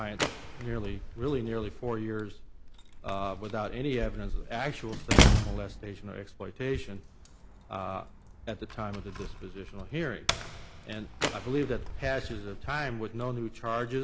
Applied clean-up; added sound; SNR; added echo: none; Slam; -2 dB; none.